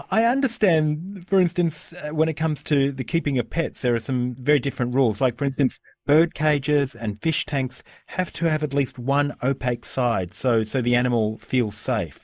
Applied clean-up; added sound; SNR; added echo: neural mask model Resemble Enhance denoiser.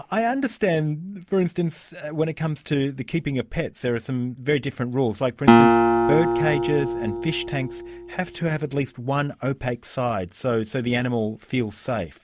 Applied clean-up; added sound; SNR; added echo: none; Acoustic guitar; -4 dB; none.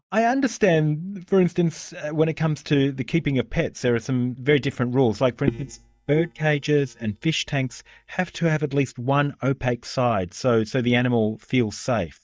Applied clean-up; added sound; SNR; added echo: neural mask model DeepFilterNet 3.